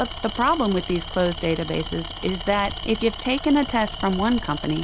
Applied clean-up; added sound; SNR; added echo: none; Tools; 9 dB; none.